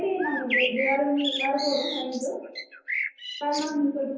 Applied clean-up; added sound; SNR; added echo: none; Bird; 4 dB; reverberation time 0.9 s.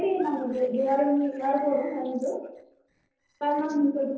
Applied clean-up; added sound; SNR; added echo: neural separator model SepFormer DNS4.